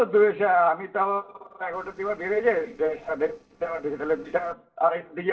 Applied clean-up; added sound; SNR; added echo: neural separator model SepFormer DNS4.